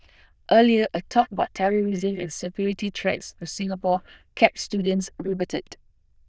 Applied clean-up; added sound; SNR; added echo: neural diffusion model UNIVERSE++.